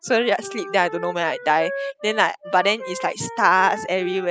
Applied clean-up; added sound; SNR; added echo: classical method spectral subtraction.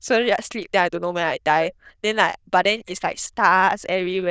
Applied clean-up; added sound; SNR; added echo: neural diffusion model UNIVERSE++.